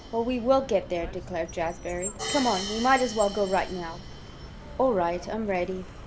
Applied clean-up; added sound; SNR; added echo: none; Hi-hat + Car; 10 dB; none.